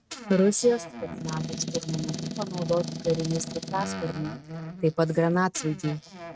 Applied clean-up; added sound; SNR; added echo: neural mask model RNNoise.